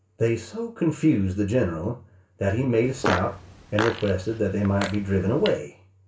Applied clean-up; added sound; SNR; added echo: none; Fart; 8 dB; reverberation time 0.3 s.